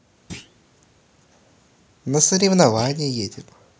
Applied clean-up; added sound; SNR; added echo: none; Thump, thud; 18 dB; none.